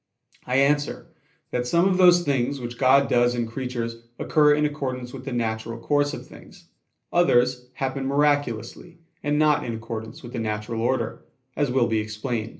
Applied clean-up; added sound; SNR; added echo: none; none; none; reverberation time 0.3 s.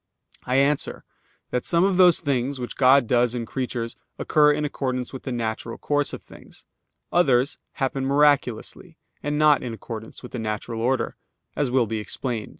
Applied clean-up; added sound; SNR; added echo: none; none; none; none.